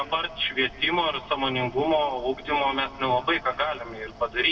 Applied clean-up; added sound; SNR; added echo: none; Mechanical fan; 19 dB; reverberation time 1.0 s.